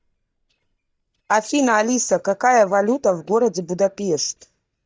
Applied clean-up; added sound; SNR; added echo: neural mask model DeepFilterNet 3.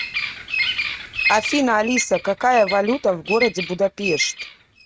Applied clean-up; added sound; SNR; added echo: neural mask model RNNoise.